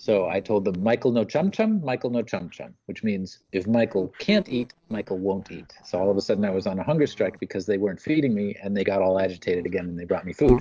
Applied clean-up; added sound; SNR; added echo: neural separator model SepFormer DNS4.